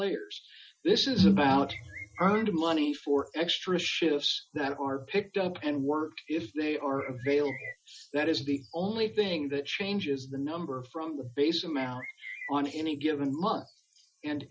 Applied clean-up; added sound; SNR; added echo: classical method Wiener filter.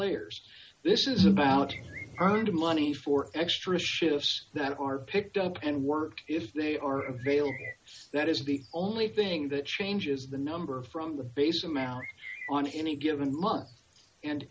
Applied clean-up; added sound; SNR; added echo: none; Bird; 18 dB; none.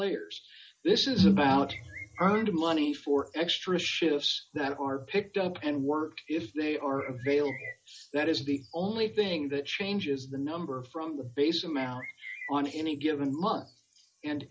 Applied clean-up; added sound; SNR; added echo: classical method log-MMSE.